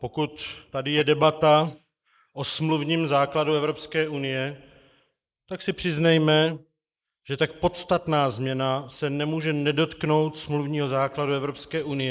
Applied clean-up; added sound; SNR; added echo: neural mask model Resemble Enhance denoiser.